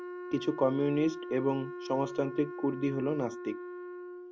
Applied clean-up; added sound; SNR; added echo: none; Wind instrument, woodwind instrument; 9 dB; none.